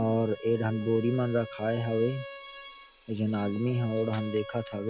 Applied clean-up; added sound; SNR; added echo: none; Bowed string instrument; 15 dB; none.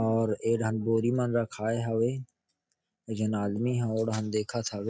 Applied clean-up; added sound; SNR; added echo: none; none; none; none.